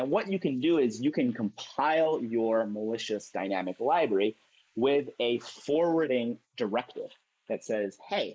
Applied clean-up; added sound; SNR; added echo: neural mask model Resemble Enhance denoiser.